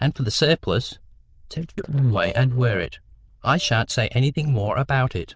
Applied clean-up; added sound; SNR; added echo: neural diffusion model UNIVERSE++.